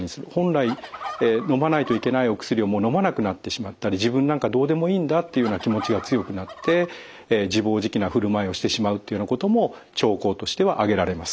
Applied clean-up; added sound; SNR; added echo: none; Fowl; 15 dB; none.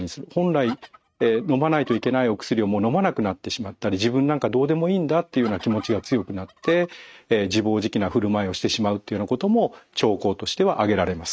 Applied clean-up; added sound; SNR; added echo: neural mask model RNNoise.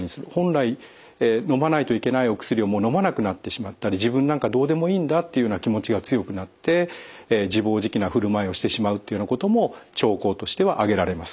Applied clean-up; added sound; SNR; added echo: none; none; none; none.